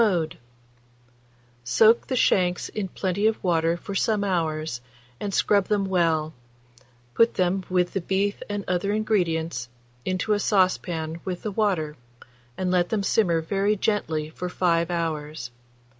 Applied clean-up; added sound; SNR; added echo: none; none; none; none.